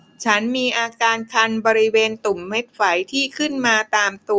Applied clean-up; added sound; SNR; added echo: none; none; none; none.